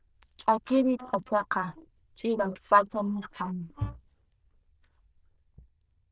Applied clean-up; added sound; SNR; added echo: neural diffusion model UNIVERSE++.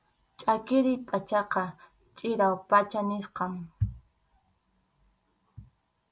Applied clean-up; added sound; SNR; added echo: none; none; none; none.